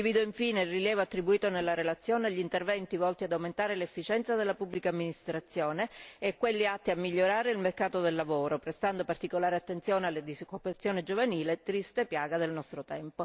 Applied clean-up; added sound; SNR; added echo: none; none; none; none.